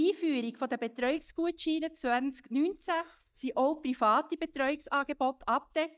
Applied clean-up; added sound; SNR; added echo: neural mask model DeepFilterNet 3.